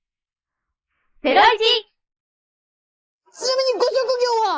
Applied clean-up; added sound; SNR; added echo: neural mask model Resemble Enhance denoiser.